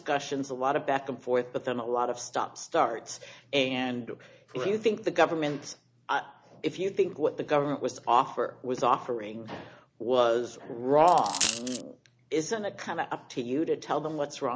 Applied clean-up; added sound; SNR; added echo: none; Coin (dropping); 3 dB; none.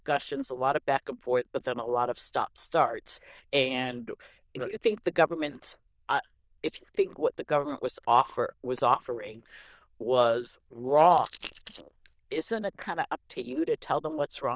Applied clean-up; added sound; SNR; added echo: neural diffusion model UNIVERSE++.